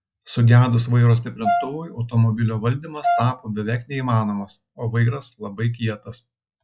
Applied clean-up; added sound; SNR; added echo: classical method log-MMSE.